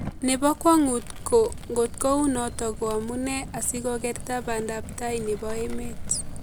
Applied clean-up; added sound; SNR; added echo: none; Fire + Thunder; 9 dB; none.